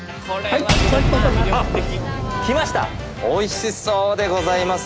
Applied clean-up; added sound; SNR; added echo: none; Shatter / Boom; 1 dB; none.